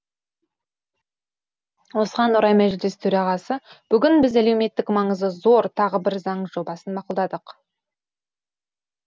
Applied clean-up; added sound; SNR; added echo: none; none; none; none.